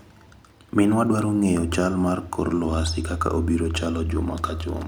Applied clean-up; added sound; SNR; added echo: none; none; none; none.